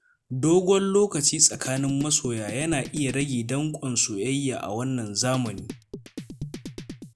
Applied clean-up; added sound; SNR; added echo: none; Drum kit; 13 dB; none.